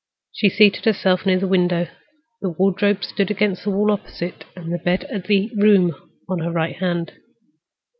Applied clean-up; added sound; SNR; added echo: none; none; none; none.